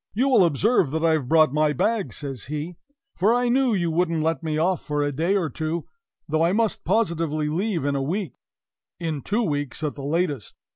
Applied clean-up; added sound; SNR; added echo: none; none; none; none.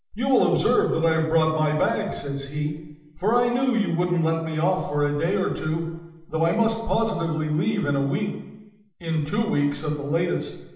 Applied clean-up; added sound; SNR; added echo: none; none; none; reverberation time 0.8 s.